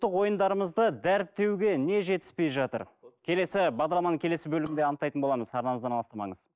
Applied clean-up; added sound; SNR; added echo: neural mask model DeepFilterNet 3.